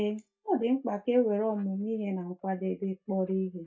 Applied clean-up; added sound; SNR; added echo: neural mask model DeepFilterNet 3.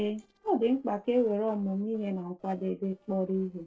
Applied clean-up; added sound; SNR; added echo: neural separator model SepFormer DNS4.